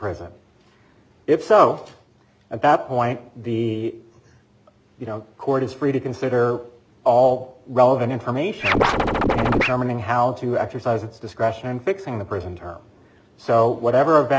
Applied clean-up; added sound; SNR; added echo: none; Scratching (performance technique); -2 dB; none.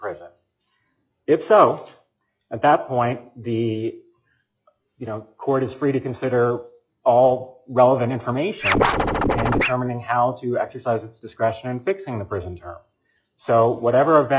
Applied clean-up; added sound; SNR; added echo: classical method log-MMSE.